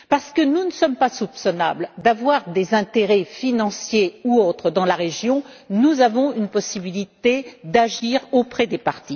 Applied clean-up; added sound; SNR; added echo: none; none; none; none.